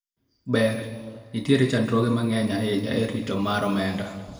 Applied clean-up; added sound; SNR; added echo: none; none; none; reverberation time 1.5 s.